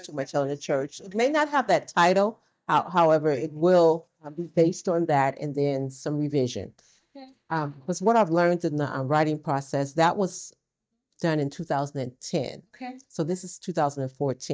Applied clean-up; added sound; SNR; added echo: neural mask model DeepFilterNet 3.